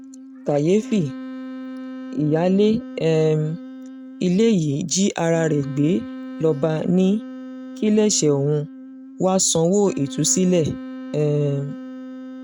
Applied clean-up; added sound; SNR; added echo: neural mask model RNNoise.